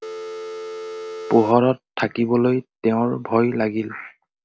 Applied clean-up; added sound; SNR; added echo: none; Telephone; 10 dB; none.